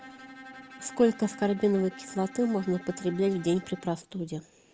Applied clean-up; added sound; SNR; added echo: none; Bowed string instrument; 18 dB; none.